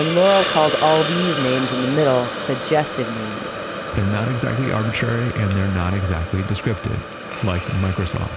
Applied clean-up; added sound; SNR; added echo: none; Hiss; 6 dB; none.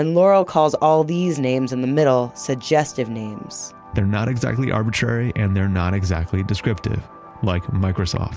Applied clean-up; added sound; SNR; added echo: none; none; none; none.